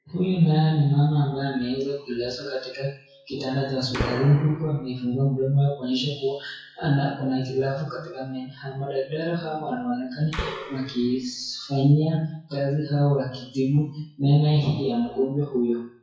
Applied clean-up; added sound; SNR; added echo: classical method WPE with log-MMSE.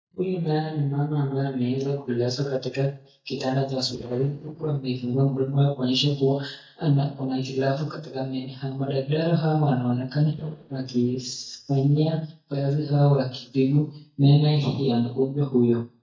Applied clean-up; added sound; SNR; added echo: neural mask model DeepFilterNet 3.